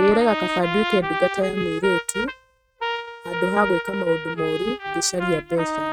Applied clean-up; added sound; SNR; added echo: neural mask model RNNoise.